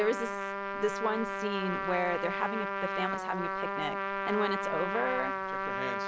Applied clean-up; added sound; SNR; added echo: none; Trumpet; 0 dB; none.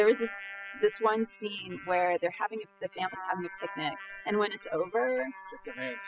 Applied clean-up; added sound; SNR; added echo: classical method spectral subtraction.